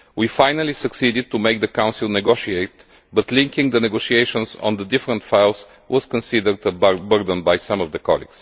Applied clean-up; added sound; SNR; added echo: none; none; none; none.